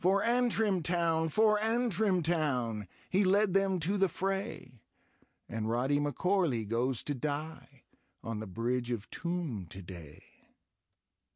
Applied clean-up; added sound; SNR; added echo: none; none; none; none.